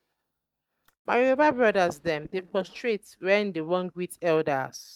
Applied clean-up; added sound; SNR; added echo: neural mask model DeepFilterNet 3.